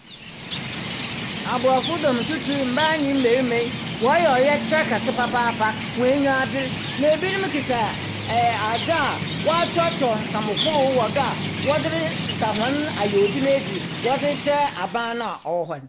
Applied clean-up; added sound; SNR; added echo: none; Chirp, tweet; 2 dB; none.